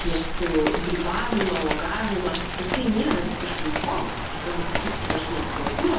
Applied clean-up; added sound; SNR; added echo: none; Rain; 1 dB; reverberation time 0.9 s.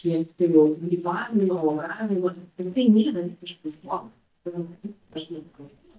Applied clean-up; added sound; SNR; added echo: neural mask model DeepFilterNet 3.